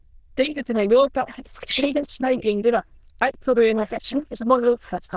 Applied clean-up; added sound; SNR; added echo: neural diffusion model UNIVERSE++.